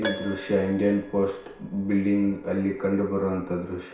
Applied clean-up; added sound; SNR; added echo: none; Keyboard (musical); 13 dB; reverberation time 0.6 s.